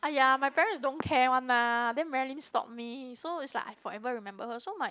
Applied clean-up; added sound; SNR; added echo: none; none; none; none.